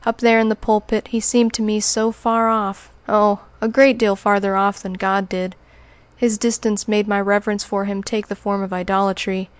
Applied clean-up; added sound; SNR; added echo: none; none; none; none.